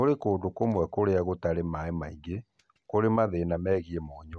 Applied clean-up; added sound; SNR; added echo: none; none; none; none.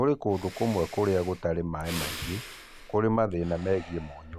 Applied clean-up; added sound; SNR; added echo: none; Breathing; 14 dB; none.